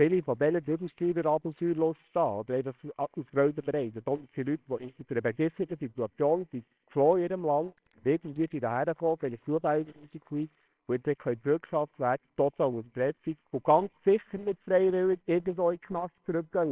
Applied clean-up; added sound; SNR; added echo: neural separator model SepFormer WHAMR!.